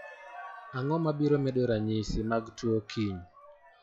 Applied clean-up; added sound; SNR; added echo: classical method log-MMSE.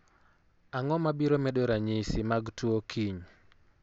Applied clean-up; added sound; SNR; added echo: none; none; none; none.